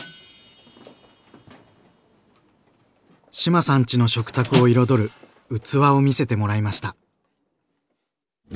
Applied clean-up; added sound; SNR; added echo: none; none; none; none.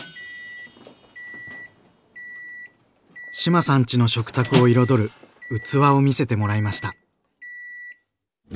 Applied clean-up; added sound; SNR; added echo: none; Microwave oven; 18 dB; none.